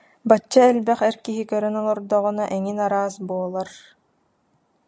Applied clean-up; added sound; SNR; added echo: none; none; none; none.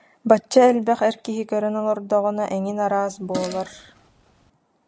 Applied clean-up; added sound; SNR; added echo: none; Fart; 16 dB; none.